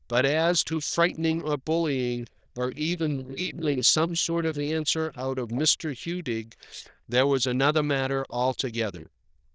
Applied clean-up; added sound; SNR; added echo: neural diffusion model UNIVERSE++.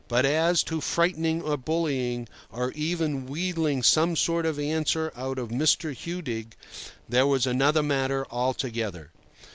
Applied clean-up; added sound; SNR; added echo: none; none; none; none.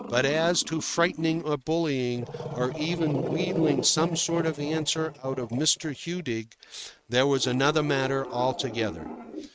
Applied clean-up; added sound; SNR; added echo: neural mask model RNNoise.